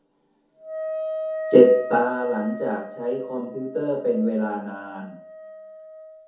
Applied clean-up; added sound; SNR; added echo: none; Wind instrument, woodwind instrument; 10 dB; reverberation time 0.5 s.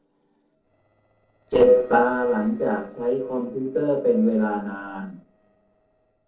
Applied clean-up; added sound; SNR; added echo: neural separator model SepFormer DNS4.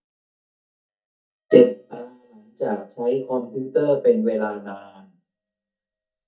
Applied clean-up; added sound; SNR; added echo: neural mask model DeepFilterNet 3.